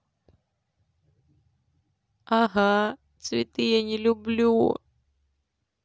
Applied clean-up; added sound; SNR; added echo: none; none; none; none.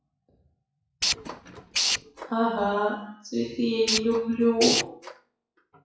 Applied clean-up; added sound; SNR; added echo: classical method WPE with log-MMSE.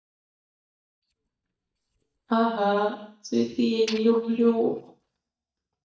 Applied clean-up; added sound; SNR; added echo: neural mask model DeepFilterNet 3.